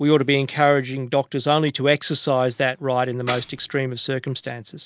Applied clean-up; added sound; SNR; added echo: none; Tambourine; 15 dB; none.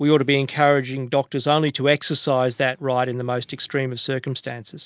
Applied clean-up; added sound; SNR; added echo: none; none; none; none.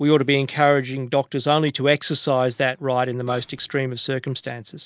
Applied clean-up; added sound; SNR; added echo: neural mask model Resemble Enhance denoiser.